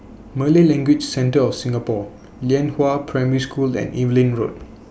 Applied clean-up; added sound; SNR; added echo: none; none; none; none.